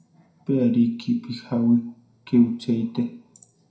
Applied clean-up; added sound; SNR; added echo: none; none; none; reverberation time 0.4 s.